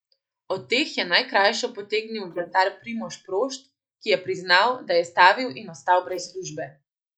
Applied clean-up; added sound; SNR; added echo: neural mask model Resemble Enhance denoiser.